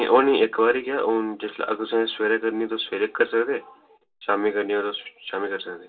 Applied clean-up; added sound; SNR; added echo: none; none; none; reverberation time 0.2 s.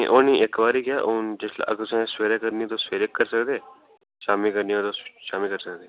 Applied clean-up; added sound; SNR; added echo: none; none; none; none.